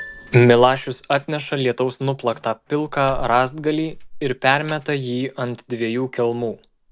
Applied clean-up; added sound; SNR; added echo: none; Piano + Slam; 17 dB; none.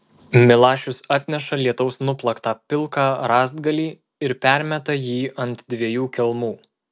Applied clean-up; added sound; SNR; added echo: none; none; none; none.